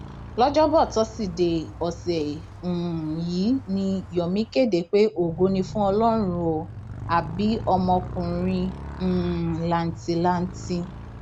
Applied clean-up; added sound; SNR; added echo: none; Motorcycle; 12 dB; none.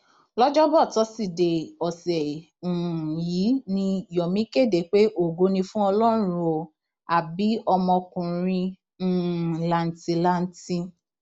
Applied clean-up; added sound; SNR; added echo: none; none; none; none.